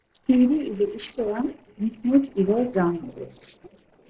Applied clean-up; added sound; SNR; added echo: neural separator model SepFormer DNS4.